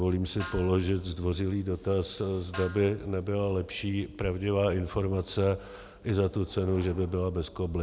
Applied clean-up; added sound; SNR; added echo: none; Snare drum; 19 dB; none.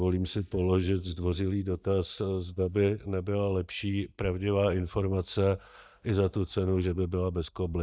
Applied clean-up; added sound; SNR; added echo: neural mask model DeepFilterNet 3.